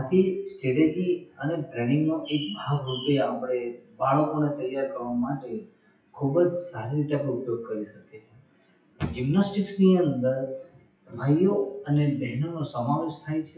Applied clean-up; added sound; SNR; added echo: classical method WPE with log-MMSE.